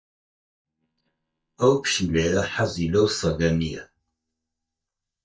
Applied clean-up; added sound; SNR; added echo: neural mask model DeepFilterNet 3.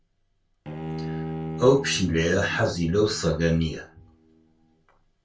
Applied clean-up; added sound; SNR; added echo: none; Bowed string instrument; 11 dB; reverberation time 0.2 s.